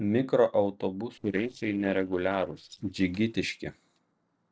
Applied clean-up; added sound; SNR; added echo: neural separator model SepFormer DNS4.